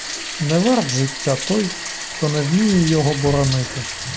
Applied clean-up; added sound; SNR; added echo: none; Bathtub (filling or washing); 8 dB; none.